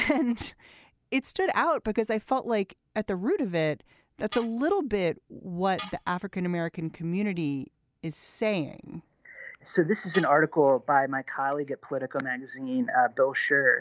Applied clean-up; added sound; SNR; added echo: none; Tools; 17 dB; none.